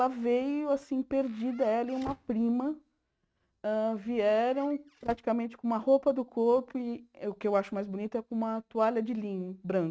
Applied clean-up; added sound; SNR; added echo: neural mask model RNNoise.